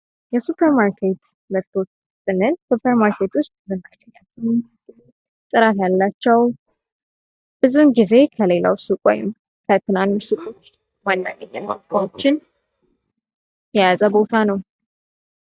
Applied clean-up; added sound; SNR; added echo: neural mask model DeepFilterNet 3.